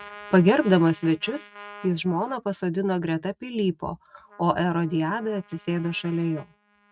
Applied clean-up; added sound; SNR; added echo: neural mask model RNNoise.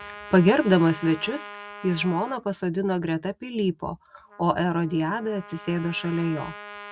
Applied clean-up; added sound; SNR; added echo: none; Trumpet; 17 dB; none.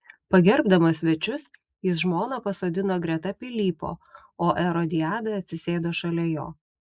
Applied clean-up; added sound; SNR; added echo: neural mask model Resemble Enhance denoiser.